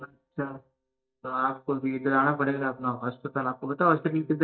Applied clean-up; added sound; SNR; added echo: neural mask model DeepFilterNet 3.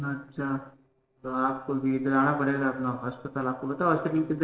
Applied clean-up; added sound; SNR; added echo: neural separator model SepFormer DNS4.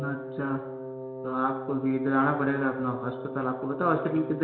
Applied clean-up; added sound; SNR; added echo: none; Wind instrument, woodwind instrument; 9 dB; reverberation time 1.0 s.